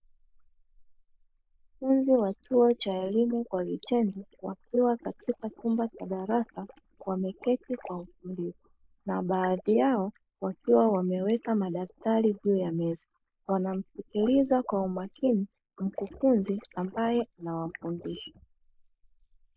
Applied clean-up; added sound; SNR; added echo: neural mask model Resemble Enhance denoiser.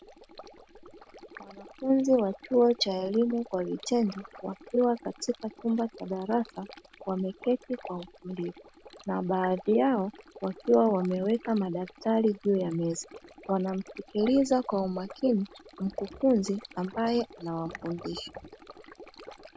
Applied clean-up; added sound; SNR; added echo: none; Stream; 19 dB; none.